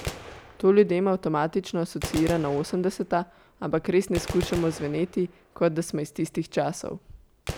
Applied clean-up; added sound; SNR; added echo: none; Gunshot, gunfire; 13 dB; none.